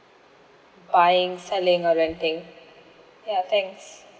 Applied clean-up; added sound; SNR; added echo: none; none; none; none.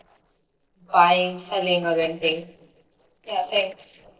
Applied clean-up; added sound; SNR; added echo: neural separator model SepFormer DNS4.